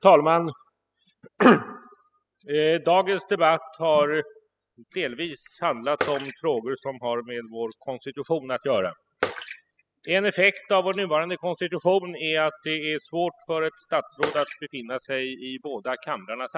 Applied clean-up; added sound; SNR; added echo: classical method spectral subtraction.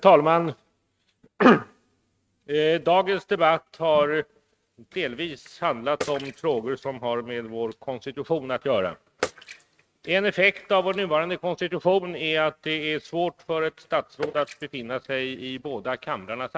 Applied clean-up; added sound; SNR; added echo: neural mask model RNNoise.